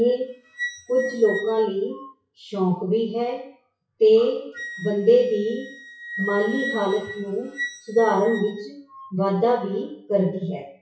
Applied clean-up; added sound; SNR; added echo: classical method WPE with log-MMSE.